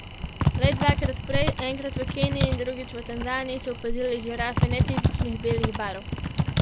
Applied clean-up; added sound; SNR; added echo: none; Typing; -3 dB; none.